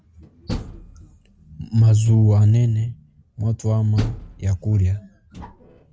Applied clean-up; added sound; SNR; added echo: none; Door; 15 dB; none.